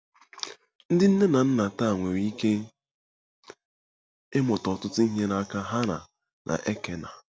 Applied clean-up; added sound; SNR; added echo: none; none; none; none.